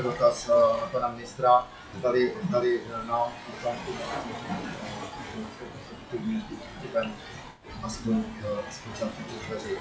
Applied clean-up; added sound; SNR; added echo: classical method WPE with log-MMSE.